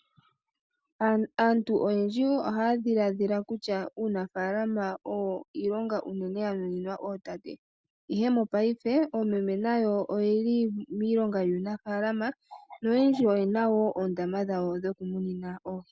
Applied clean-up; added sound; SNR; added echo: none; none; none; none.